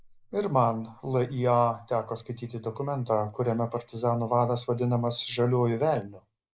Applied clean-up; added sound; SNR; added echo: neural mask model Resemble Enhance denoiser.